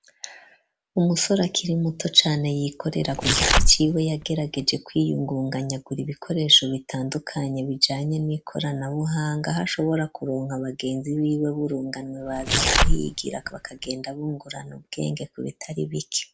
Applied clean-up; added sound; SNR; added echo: none; Tearing; -3 dB; none.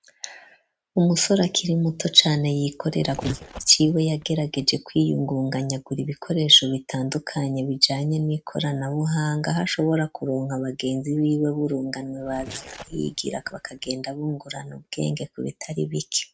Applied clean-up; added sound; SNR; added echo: neural mask model RNNoise.